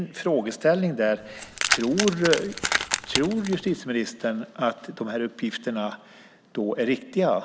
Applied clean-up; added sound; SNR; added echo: none; Keys jangling; 2 dB; none.